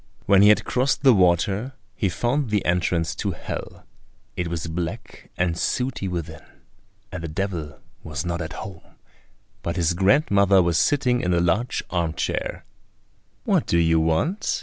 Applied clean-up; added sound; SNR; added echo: none; none; none; none.